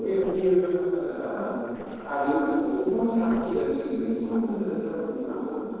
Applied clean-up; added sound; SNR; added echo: neural separator model SepFormer DNS4.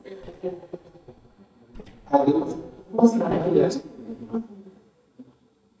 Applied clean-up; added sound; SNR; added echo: neural mask model DeepFilterNet 3.